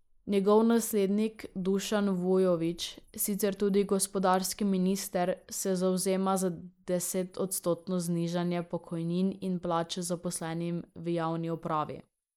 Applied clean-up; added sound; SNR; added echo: neural mask model Resemble Enhance denoiser.